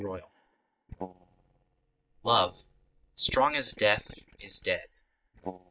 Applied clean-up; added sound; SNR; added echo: neural mask model DeepFilterNet 3.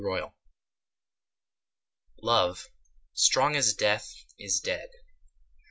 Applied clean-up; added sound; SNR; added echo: none; none; none; none.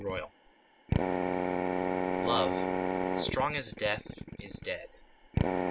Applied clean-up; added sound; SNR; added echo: none; Drill; -4 dB; none.